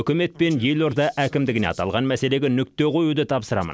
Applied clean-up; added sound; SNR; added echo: none; none; none; none.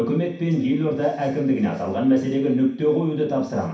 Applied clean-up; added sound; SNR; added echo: none; none; none; reverberation time 0.6 s.